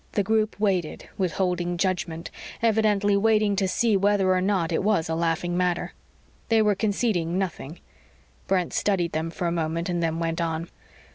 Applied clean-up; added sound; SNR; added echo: none; none; none; none.